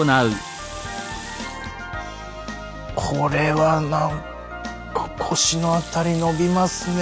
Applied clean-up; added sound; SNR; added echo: none; Water tap, faucet; 20 dB; none.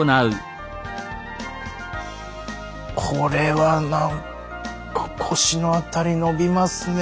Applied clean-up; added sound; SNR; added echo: none; none; none; none.